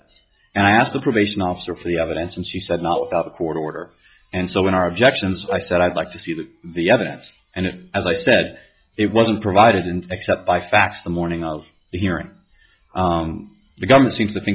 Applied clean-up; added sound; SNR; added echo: classical method log-MMSE.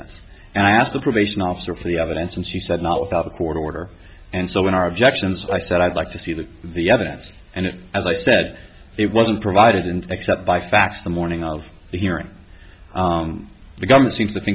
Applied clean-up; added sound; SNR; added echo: none; Cowbell; 15 dB; none.